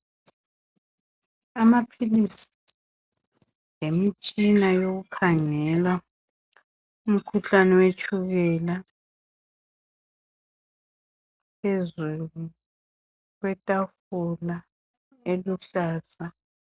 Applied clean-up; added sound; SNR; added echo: none; none; none; none.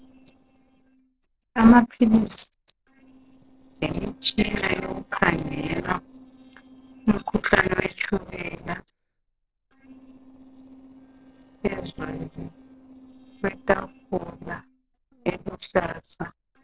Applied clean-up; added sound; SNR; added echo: neural separator model SepFormer DNS4.